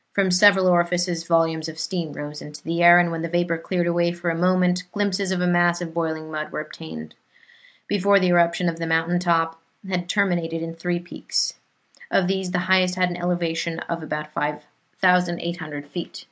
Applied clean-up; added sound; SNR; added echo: none; none; none; none.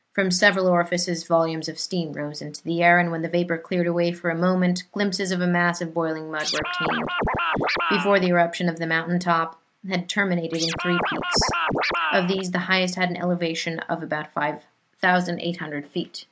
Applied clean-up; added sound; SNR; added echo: none; Scratching (performance technique); 1 dB; none.